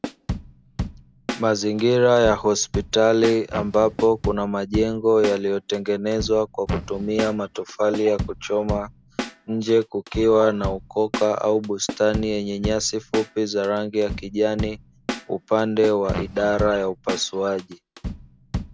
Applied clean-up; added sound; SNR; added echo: none; Fart + Drum / Drum kit; 10 dB; none.